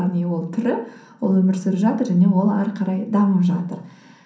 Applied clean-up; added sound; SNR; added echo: none; none; none; reverberation time 0.6 s.